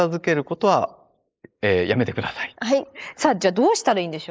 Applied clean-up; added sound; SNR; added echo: neural mask model Resemble Enhance denoiser.